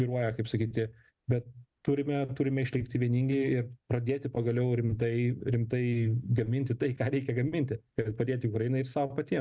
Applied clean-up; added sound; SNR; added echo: none; none; none; none.